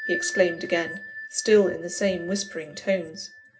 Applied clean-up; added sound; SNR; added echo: none; Bell; 11 dB; reverberation time 0.4 s.